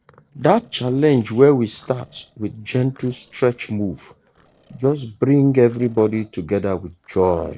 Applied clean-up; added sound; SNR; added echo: neural separator model SepFormer DNS4.